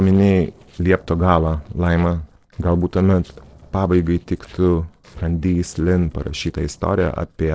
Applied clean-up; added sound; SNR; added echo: neural separator model SepFormer DNS4.